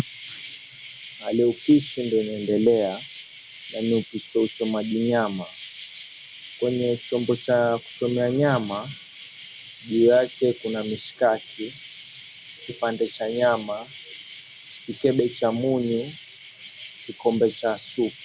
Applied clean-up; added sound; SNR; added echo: none; Insect; 17 dB; none.